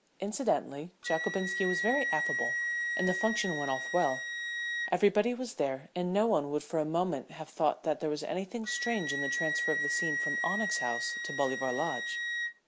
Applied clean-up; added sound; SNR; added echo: none; Wind instrument, woodwind instrument; 3 dB; none.